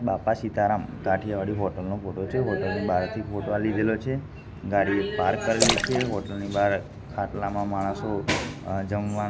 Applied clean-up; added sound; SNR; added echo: none; Splash, splatter; 4 dB; none.